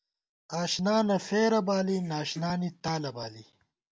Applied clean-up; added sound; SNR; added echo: none; none; none; none.